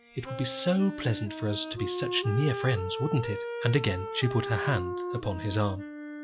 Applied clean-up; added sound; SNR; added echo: classical method log-MMSE.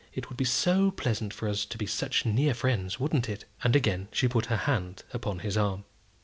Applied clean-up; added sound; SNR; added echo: none; none; none; none.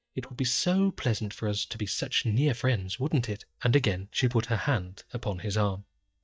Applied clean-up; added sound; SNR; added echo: neural mask model DeepFilterNet 3.